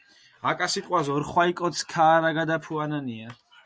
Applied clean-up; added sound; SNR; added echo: none; none; none; none.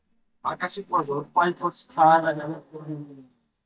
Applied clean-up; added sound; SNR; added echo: neural mask model DeepFilterNet 3.